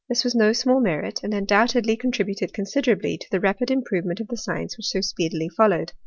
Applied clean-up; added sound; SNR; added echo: none; none; none; none.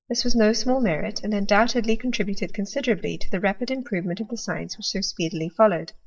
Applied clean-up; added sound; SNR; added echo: neural mask model DeepFilterNet 3.